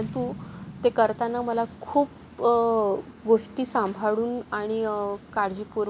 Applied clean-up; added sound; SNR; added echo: none; Boom; 19 dB; none.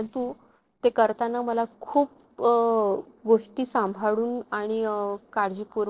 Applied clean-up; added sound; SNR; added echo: neural separator model SepFormer DNS4.